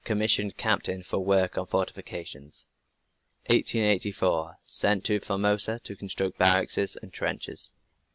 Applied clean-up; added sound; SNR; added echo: none; none; none; none.